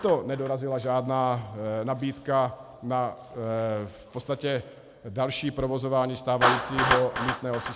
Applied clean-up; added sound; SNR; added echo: none; Clapping; 5 dB; none.